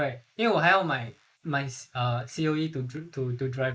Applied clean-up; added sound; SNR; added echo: neural mask model Resemble Enhance denoiser.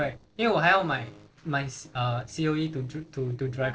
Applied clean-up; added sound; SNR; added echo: neural separator model SepFormer DNS4.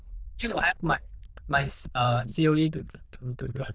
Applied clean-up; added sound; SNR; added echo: neural diffusion model UNIVERSE++.